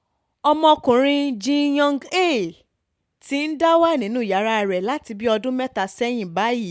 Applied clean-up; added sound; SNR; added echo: none; none; none; none.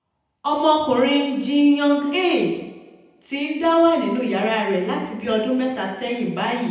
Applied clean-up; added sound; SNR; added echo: none; none; none; reverberation time 0.9 s.